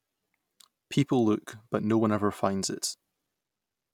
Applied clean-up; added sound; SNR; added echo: none; none; none; none.